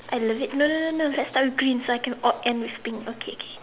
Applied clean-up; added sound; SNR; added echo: none; none; none; none.